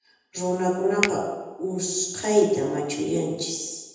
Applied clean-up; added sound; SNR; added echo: none; Finger snapping; 10 dB; reverberation time 1.1 s.